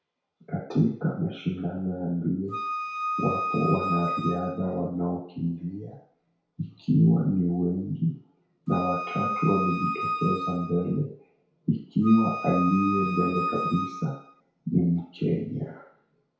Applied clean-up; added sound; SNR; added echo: none; Wind instrument, woodwind instrument; 3 dB; reverberation time 0.6 s.